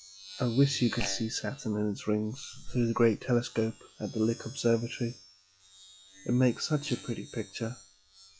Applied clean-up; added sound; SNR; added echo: classical method log-MMSE.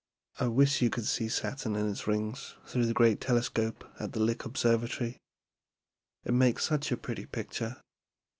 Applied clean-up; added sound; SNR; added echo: none; none; none; none.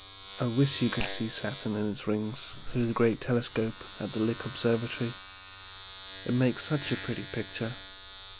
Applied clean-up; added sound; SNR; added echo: none; Domestic sounds, home sounds; 9 dB; none.